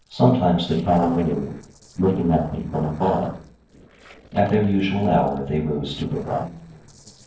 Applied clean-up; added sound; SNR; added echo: neural separator model SepFormer DNS4.